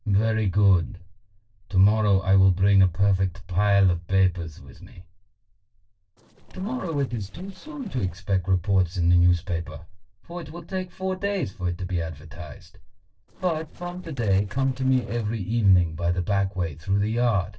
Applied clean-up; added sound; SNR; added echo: neural separator model SepFormer DNS4.